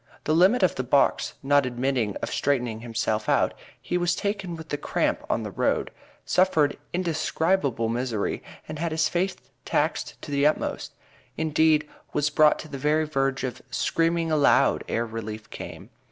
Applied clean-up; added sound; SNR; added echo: none; none; none; none.